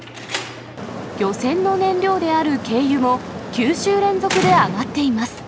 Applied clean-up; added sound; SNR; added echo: none; Slam; 12 dB; none.